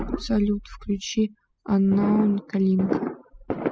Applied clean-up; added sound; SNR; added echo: classical method spectral subtraction.